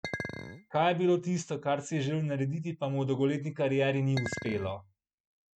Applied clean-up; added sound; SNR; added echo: neural mask model RNNoise.